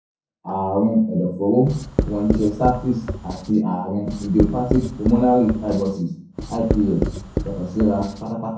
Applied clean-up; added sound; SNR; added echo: none; Writing; 6 dB; reverberation time 0.5 s.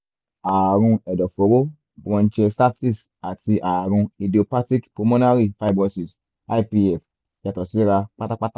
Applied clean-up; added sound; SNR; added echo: none; none; none; none.